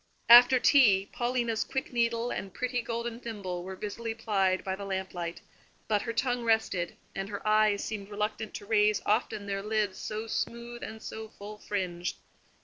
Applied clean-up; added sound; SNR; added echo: neural separator model SepFormer DNS4.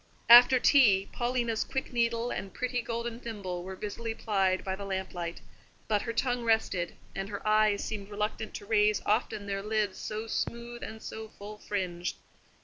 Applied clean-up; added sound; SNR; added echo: none; Crackle; 18 dB; none.